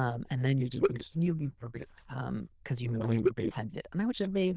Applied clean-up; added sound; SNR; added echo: neural diffusion model UNIVERSE++.